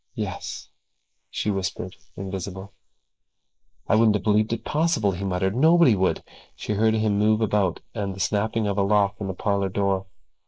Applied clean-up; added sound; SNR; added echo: neural mask model Resemble Enhance denoiser.